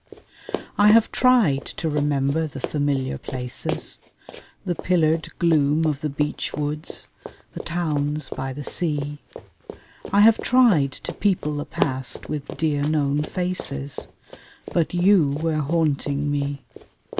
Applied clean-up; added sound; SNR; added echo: none; Run; 13 dB; none.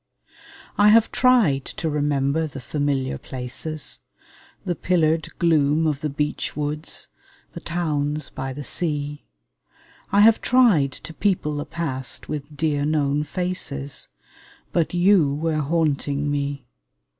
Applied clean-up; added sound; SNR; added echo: none; none; none; none.